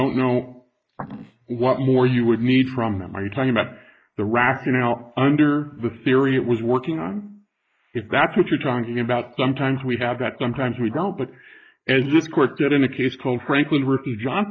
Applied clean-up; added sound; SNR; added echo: neural mask model Resemble Enhance denoiser.